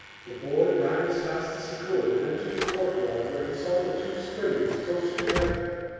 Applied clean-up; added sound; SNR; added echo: none; Slam / Alarm; 10 dB; reverberation time 2.2 s.